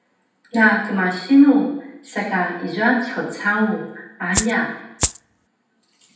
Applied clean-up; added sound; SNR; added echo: none; Rattle (instrument); 4 dB; reverberation time 0.9 s.